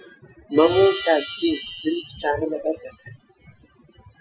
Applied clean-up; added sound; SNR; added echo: classical method Wiener filter.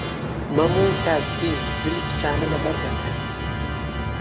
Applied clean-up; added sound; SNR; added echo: none; Musical instrument; -1 dB; none.